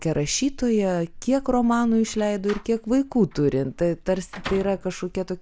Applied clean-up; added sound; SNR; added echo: none; Slam; 18 dB; none.